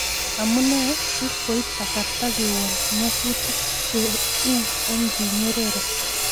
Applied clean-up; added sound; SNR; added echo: none; Sawing; -2 dB; none.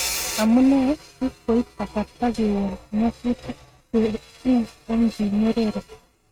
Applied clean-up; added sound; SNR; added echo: neural mask model RNNoise.